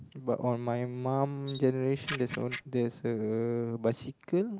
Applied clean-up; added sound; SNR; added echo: none; Camera; 6 dB; none.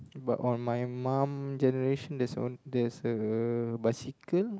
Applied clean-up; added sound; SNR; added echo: none; none; none; none.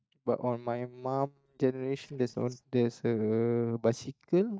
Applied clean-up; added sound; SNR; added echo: neural mask model DeepFilterNet 3.